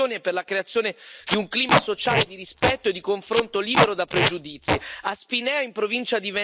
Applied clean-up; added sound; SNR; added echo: neural mask model Resemble Enhance denoiser.